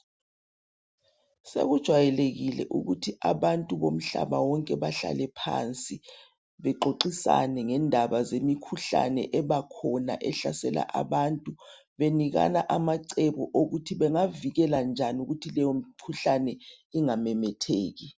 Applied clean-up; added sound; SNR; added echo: none; none; none; none.